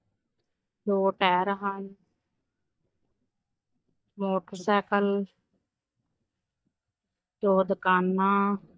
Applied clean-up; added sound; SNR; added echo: neural mask model DeepFilterNet 3.